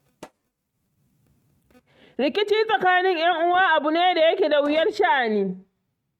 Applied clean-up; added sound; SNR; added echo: neural mask model RNNoise.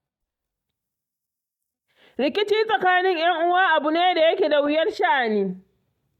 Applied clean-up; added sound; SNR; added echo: neural mask model DeepFilterNet 3.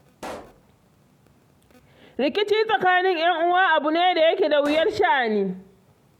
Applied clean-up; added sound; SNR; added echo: none; Explosion; 20 dB; none.